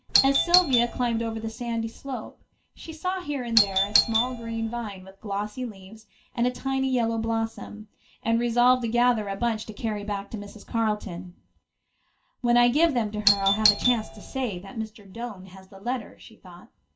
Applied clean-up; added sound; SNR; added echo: none; Doorbell; -1 dB; reverberation time 0.2 s.